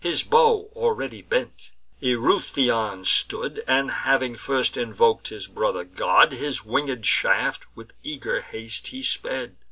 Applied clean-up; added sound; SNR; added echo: none; none; none; none.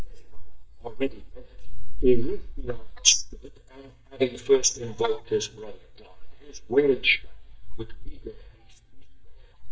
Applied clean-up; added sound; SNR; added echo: neural mask model DeepFilterNet 3.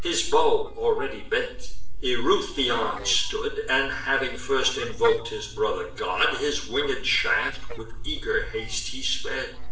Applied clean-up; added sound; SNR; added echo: neural separator model SepFormer DNS4.